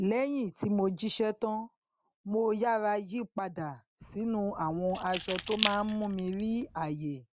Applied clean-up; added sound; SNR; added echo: none; Keys jangling; 1 dB; none.